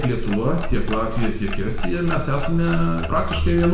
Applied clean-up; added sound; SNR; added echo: none; Clock; 0 dB; reverberation time 0.7 s.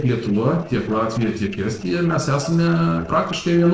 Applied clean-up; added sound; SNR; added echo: neural separator model SepFormer DNS4.